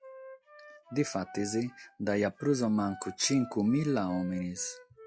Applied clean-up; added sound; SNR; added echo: classical method log-MMSE.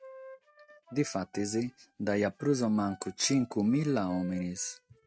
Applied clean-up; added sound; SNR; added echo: neural mask model RNNoise.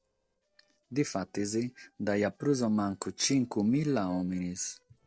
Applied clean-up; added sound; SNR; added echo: neural separator model SepFormer DNS4.